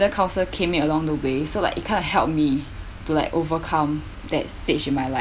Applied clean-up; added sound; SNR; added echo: none; none; none; none.